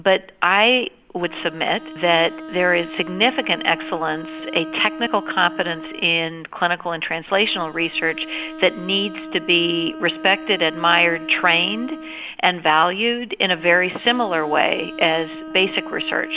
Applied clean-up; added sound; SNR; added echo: none; Bowed string instrument; 14 dB; none.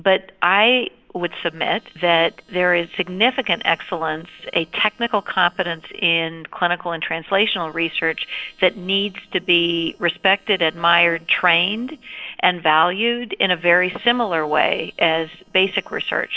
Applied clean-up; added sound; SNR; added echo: neural separator model SepFormer DNS4.